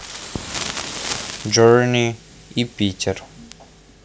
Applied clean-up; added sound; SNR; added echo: none; Fire; 11 dB; none.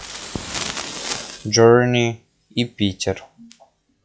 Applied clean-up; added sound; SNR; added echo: classical method log-MMSE.